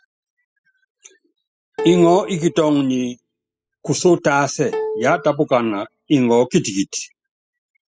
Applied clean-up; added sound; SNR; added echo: classical method spectral subtraction.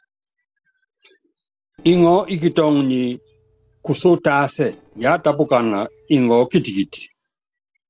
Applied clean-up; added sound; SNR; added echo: neural separator model SepFormer DNS4.